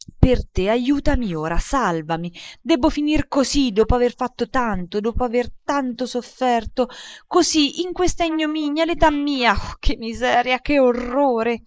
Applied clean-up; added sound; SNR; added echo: neural mask model Resemble Enhance denoiser.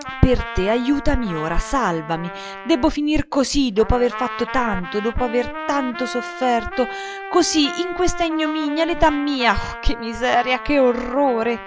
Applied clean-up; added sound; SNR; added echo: none; Trumpet; 11 dB; none.